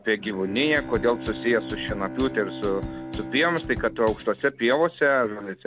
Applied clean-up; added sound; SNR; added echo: none; Bowed string instrument + Drum / Drum kit; 11 dB; none.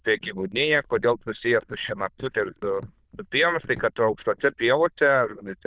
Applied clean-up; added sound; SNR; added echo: neural diffusion model UNIVERSE++.